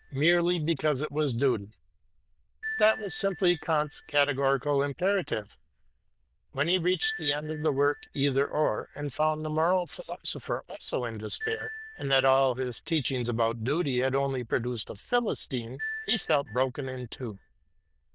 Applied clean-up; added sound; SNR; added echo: neural diffusion model UNIVERSE++.